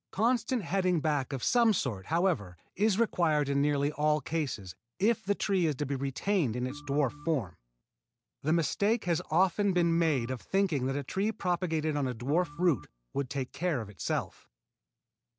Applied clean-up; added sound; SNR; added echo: none; Organ; 19 dB; none.